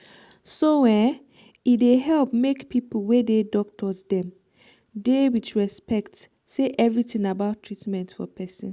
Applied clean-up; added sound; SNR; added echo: none; none; none; none.